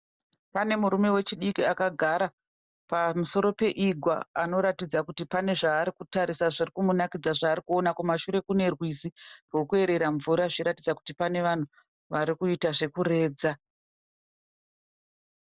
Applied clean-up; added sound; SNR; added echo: none; none; none; none.